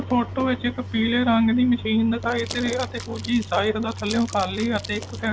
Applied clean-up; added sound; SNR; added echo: none; Crumpling, crinkling + Fire / Fireworks; 17 dB; none.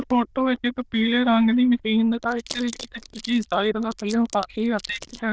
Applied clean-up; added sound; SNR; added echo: neural diffusion model UNIVERSE++.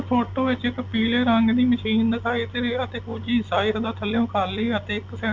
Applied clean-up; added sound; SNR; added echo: none; none; none; none.